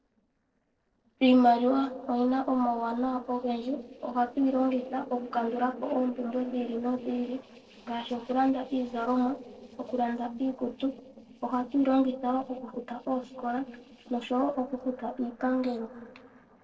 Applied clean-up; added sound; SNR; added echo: neural separator model SepFormer DNS4.